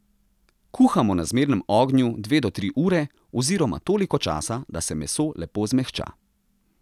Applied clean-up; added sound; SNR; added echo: none; none; none; none.